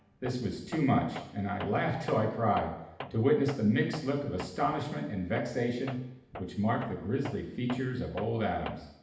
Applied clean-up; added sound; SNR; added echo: none; Tools; 15 dB; reverberation time 0.8 s.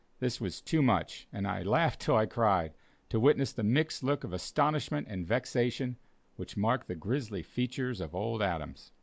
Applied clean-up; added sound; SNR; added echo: none; none; none; none.